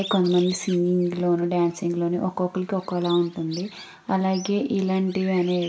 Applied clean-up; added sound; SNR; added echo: none; Bird; 18 dB; reverberation time 0.7 s.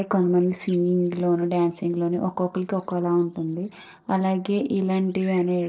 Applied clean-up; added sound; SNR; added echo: neural separator model SepFormer DNS4.